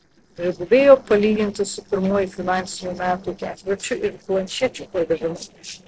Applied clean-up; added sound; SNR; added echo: neural separator model SepFormer DNS4.